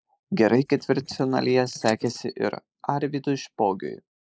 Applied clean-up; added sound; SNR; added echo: neural mask model Resemble Enhance denoiser.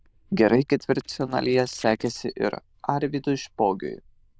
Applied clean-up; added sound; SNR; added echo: neural diffusion model UNIVERSE++.